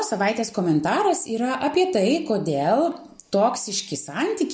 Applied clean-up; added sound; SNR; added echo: none; none; none; none.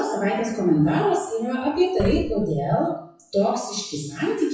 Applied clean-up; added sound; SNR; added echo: classical method WPE with log-MMSE.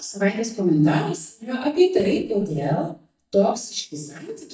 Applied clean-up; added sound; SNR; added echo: neural mask model DeepFilterNet 3.